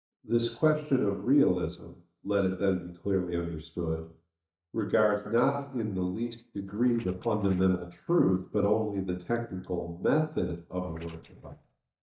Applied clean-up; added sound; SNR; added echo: neural mask model DeepFilterNet 3.